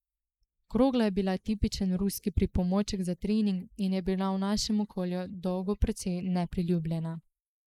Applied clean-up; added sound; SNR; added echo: neural mask model Resemble Enhance denoiser.